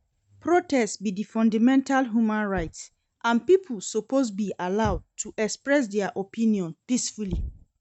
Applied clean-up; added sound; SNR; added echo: neural mask model RNNoise.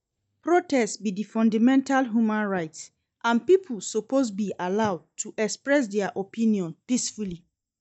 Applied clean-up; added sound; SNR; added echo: neural mask model DeepFilterNet 3.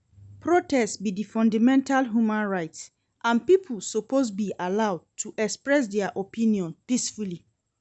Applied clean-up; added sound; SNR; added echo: none; none; none; none.